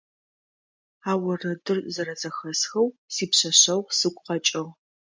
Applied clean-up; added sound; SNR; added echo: none; none; none; none.